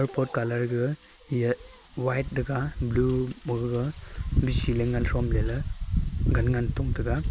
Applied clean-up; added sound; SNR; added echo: none; none; none; none.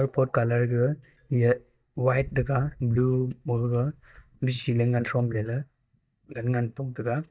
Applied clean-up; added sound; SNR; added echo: neural mask model DeepFilterNet 3.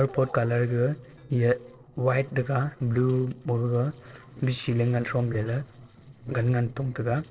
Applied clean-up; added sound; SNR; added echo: neural separator model SepFormer DNS4.